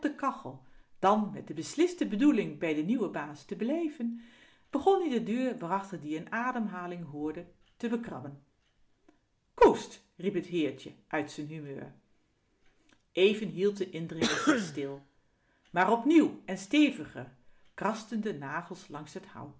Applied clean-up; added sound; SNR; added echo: none; Cough; 0 dB; none.